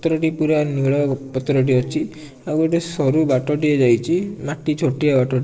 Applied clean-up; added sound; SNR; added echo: neural separator model SepFormer DNS4.